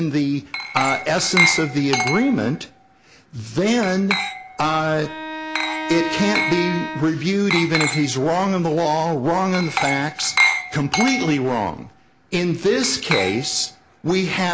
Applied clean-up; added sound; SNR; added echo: none; Bowed string instrument + Glass; 5 dB; none.